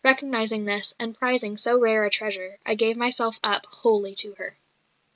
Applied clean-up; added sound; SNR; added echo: none; none; none; none.